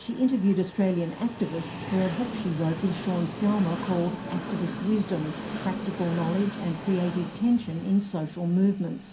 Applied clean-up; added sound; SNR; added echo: none; Train; 9 dB; reverberation time 0.3 s.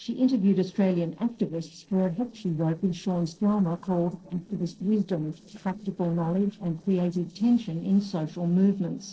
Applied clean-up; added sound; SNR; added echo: neural separator model SepFormer DNS4.